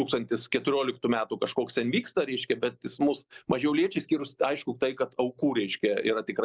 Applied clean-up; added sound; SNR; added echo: none; none; none; none.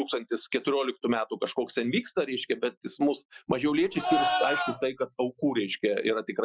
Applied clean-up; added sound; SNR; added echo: classical method Wiener filter.